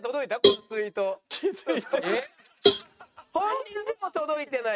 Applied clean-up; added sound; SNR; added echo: neural mask model RNNoise.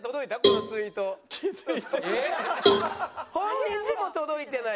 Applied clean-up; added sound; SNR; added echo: none; Cowbell; 0 dB; none.